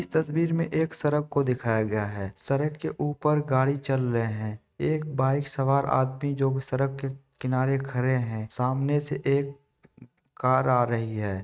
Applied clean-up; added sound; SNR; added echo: neural mask model RNNoise.